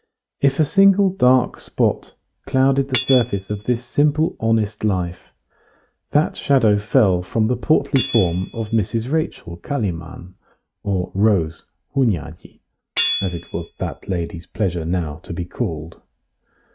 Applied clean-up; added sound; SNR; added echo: neural mask model RNNoise.